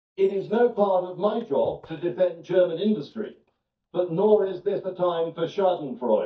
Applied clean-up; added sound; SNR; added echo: neural mask model DeepFilterNet 3.